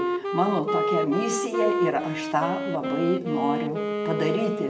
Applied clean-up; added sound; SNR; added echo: none; Wind instrument, woodwind instrument; 1 dB; reverberation time 0.5 s.